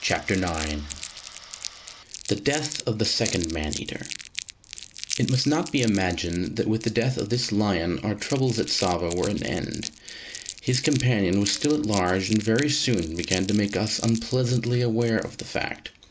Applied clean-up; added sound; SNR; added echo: none; Crumpling, crinkling; 12 dB; none.